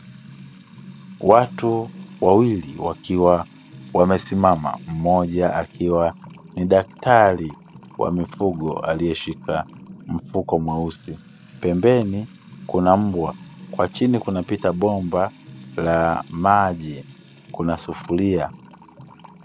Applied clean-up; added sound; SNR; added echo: none; Trickle, dribble / Water tap, faucet / Music; 20 dB; none.